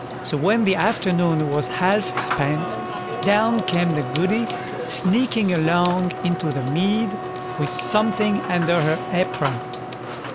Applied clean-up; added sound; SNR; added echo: none; Sink (filling or washing) / Water tap, faucet / Water + Wind instrument, woodwind instrument; 7 dB; none.